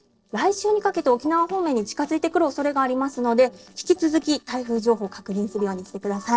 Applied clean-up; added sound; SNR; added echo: neural separator model SepFormer DNS4.